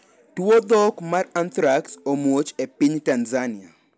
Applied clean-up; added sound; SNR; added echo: none; none; none; none.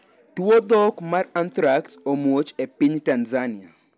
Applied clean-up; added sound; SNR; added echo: none; Bird vocalization, bird call, bird song; 12 dB; none.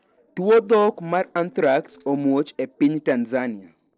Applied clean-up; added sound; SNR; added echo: neural separator model SepFormer DNS4.